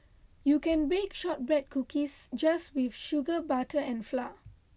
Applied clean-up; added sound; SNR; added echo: none; none; none; none.